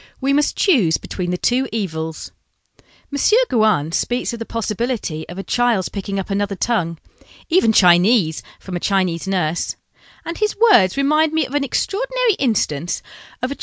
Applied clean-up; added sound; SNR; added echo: none; none; none; none.